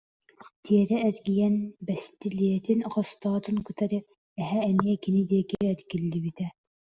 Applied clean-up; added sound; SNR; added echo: none; none; none; none.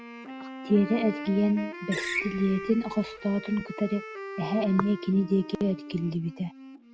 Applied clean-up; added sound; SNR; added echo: none; Wind instrument, woodwind instrument + Screech; 10 dB; none.